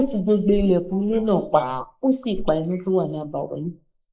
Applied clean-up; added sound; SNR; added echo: neural mask model Resemble Enhance denoiser.